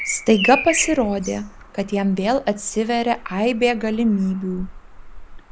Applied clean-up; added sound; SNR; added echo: none; Bird vocalization, bird call, bird song; 11 dB; none.